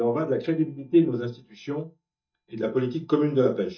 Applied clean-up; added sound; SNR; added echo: neural mask model DeepFilterNet 3.